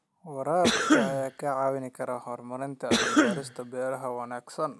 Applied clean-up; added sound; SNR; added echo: none; Cough; -4 dB; none.